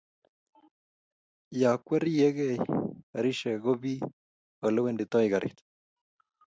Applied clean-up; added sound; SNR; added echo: none; none; none; none.